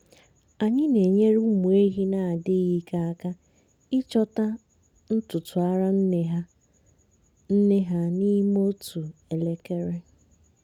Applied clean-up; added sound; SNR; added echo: none; none; none; none.